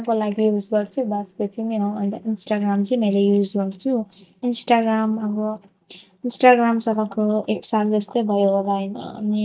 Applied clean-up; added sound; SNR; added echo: neural mask model DeepFilterNet 3.